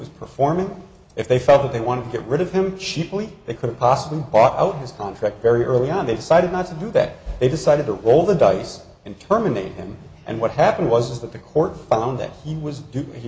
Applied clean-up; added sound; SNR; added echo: none; none; none; none.